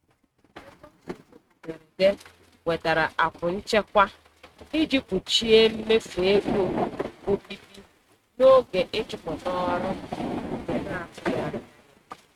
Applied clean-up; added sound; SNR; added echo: neural mask model RNNoise.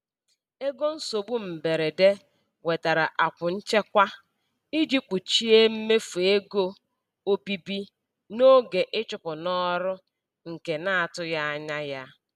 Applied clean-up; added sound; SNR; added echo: none; none; none; none.